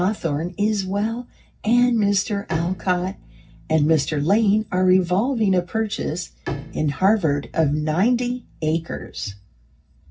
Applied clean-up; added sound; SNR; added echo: none; Bowed string instrument; 18 dB; reverberation time 0.4 s.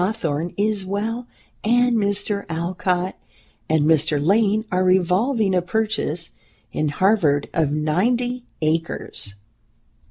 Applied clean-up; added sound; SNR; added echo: none; none; none; none.